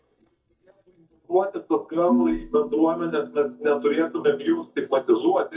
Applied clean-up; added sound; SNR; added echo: neural mask model DeepFilterNet 3.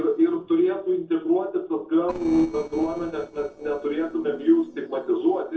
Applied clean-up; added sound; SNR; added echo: neural separator model SepFormer DNS4.